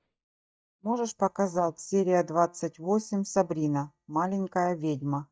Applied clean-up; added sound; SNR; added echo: neural mask model DeepFilterNet 3.